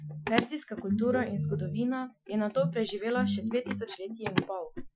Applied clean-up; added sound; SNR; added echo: classical method Wiener filter.